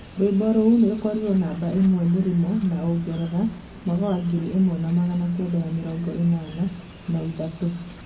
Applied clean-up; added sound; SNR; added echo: none; Chirp, tweet; 20 dB; reverberation time 0.4 s.